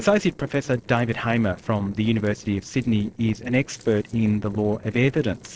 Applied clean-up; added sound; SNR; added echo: neural separator model SepFormer DNS4.